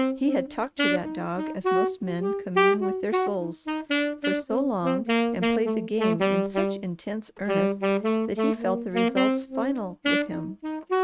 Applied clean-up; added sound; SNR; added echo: neural mask model RNNoise.